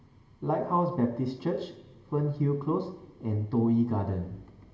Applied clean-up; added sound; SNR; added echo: none; none; none; reverberation time 1.5 s.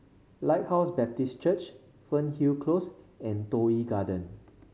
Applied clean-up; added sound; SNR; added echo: none; none; none; none.